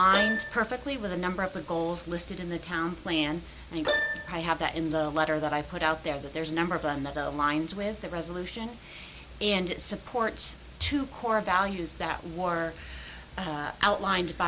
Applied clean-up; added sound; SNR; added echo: none; Keyboard (musical); 7 dB; none.